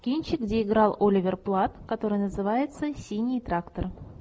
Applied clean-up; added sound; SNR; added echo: none; none; none; none.